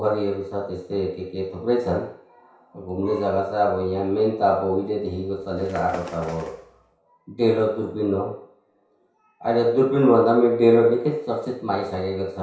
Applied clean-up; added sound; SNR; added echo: none; Bird; 18 dB; reverberation time 0.6 s.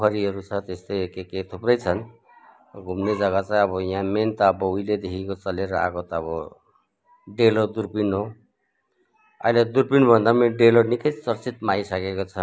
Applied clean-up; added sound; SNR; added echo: none; none; none; none.